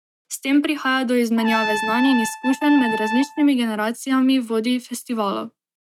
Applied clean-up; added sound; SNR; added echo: neural mask model RNNoise.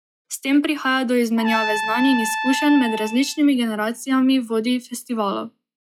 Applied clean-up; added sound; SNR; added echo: classical method log-MMSE.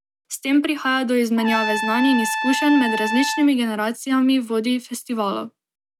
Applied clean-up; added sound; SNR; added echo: none; Trumpet; 4 dB; none.